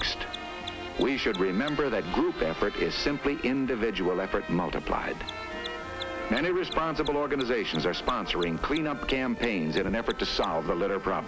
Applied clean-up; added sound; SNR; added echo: none; Wind instrument, woodwind instrument + Mechanisms; 16 dB; none.